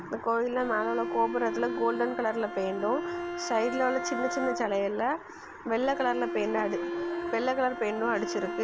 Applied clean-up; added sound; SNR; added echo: none; Bowed string instrument; 6 dB; none.